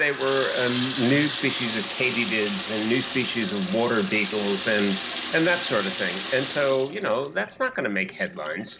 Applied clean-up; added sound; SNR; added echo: none; Water tap, faucet; 1 dB; none.